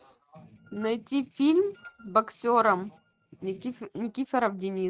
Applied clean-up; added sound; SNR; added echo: neural mask model RNNoise.